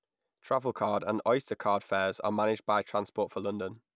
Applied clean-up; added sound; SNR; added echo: none; none; none; none.